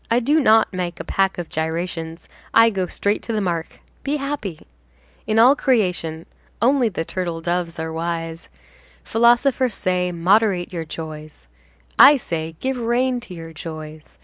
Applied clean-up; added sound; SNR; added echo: none; none; none; none.